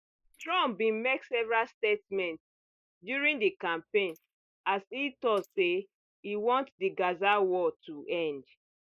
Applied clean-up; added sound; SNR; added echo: neural mask model Resemble Enhance denoiser.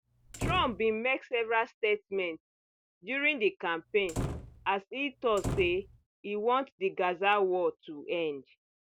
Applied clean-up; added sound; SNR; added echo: none; Slam; 7 dB; none.